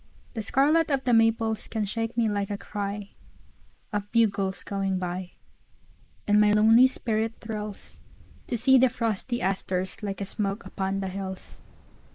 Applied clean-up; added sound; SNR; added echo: neural mask model Resemble Enhance denoiser.